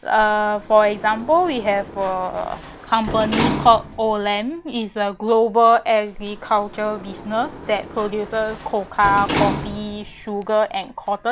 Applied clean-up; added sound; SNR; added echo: none; Sliding door; 10 dB; none.